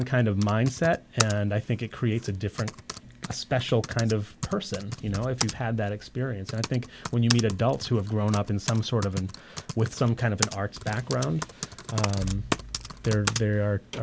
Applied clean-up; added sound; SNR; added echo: none; Typing; 9 dB; none.